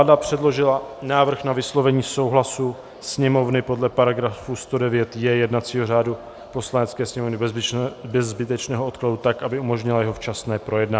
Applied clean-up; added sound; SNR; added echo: none; none; none; none.